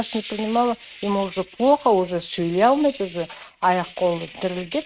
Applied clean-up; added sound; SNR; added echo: neural mask model RNNoise.